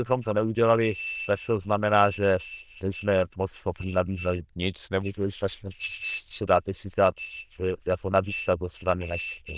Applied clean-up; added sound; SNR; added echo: neural diffusion model UNIVERSE++.